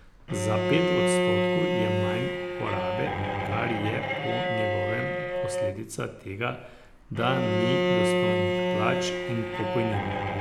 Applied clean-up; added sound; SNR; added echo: none; Bowed string instrument; -4 dB; none.